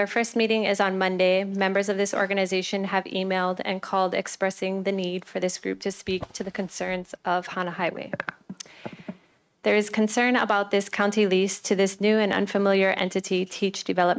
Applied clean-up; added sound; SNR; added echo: neural mask model RNNoise.